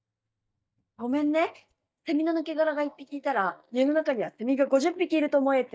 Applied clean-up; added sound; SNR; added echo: neural mask model DeepFilterNet 3.